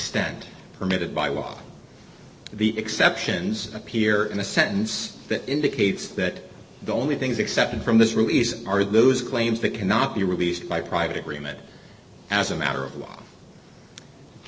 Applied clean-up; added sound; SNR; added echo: none; none; none; none.